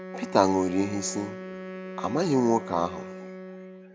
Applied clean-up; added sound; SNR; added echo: none; Wind instrument, woodwind instrument; 11 dB; none.